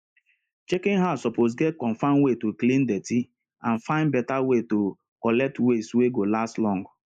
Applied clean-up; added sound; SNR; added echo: neural mask model Resemble Enhance denoiser.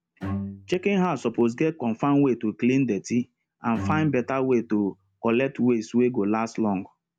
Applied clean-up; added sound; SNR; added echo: none; Bowed string instrument; 13 dB; none.